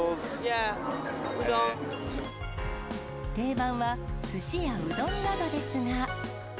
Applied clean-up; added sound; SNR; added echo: none; Drum kit; 14 dB; none.